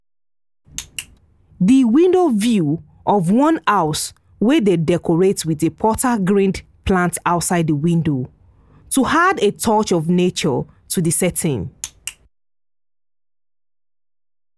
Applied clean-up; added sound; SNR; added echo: none; none; none; none.